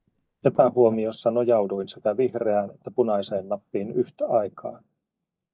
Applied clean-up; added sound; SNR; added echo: neural mask model DeepFilterNet 3.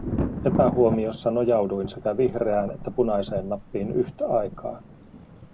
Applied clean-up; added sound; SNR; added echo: none; Thunder; 8 dB; none.